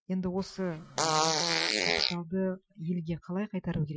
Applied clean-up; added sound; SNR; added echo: classical method Wiener filter.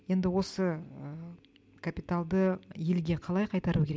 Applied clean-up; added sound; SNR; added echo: none; none; none; none.